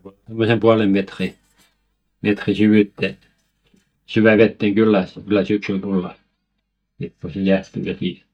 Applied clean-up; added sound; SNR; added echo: neural mask model DeepFilterNet 3.